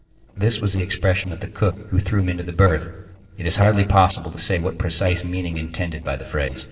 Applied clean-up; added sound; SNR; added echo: neural separator model SepFormer DNS4.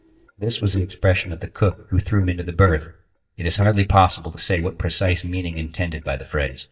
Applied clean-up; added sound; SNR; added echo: neural mask model DeepFilterNet 3.